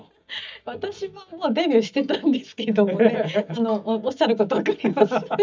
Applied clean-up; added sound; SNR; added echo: neural mask model DeepFilterNet 3.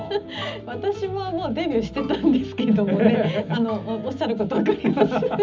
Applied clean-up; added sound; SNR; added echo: none; Bowed string instrument; 20 dB; reverberation time 0.4 s.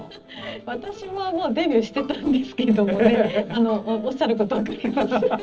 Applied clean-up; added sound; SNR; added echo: neural separator model SepFormer DNS4.